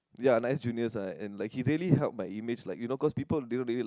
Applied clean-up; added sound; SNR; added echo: none; none; none; none.